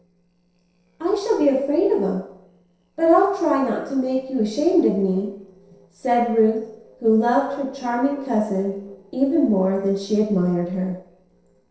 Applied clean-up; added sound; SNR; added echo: neural separator model SepFormer DNS4.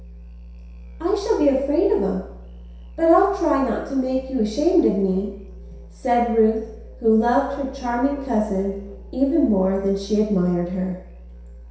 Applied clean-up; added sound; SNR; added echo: none; Musical instrument; 17 dB; reverberation time 0.7 s.